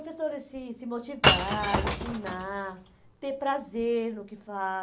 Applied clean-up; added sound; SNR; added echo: none; Shatter / Crushing; -3 dB; none.